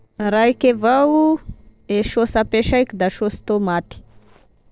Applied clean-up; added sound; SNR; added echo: neural separator model SepFormer DNS4.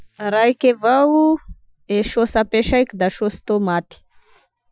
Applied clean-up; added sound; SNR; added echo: classical method Wiener filter.